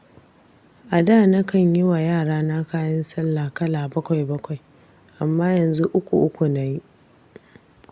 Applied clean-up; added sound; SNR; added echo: none; none; none; none.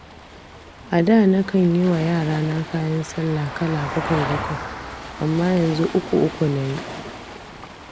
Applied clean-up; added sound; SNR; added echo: none; Waves, surf + Vehicle; 11 dB; none.